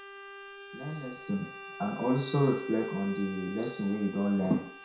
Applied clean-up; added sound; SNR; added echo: none; Bowed string instrument; 11 dB; reverberation time 0.6 s.